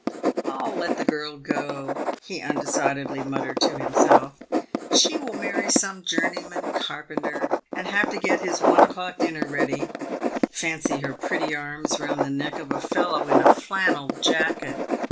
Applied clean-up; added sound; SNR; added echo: none; Writing; -4 dB; none.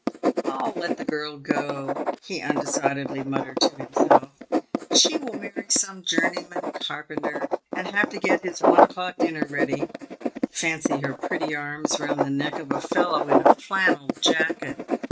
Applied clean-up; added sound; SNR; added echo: neural mask model RNNoise.